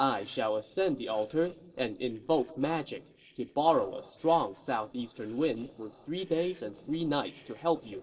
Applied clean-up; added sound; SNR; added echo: neural separator model SepFormer DNS4.